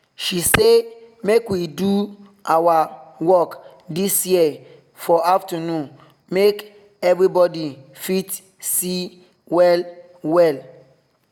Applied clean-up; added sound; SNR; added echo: none; none; none; none.